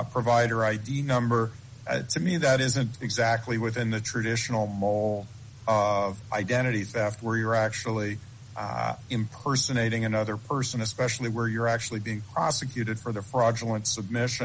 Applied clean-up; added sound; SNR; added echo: none; none; none; none.